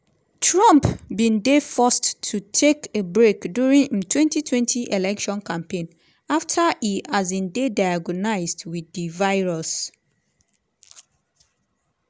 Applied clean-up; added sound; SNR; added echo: none; none; none; none.